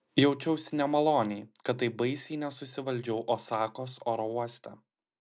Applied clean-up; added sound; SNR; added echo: none; none; none; none.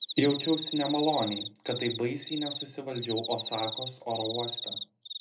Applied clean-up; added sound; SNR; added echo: none; Cricket; 5 dB; reverberation time 0.3 s.